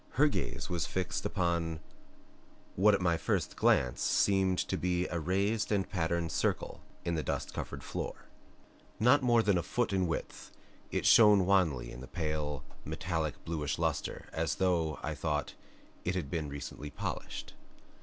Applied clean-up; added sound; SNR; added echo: none; none; none; none.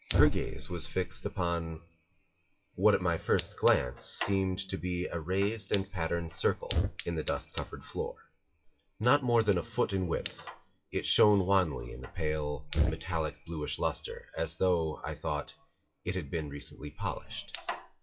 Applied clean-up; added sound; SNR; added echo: classical method WPE with log-MMSE.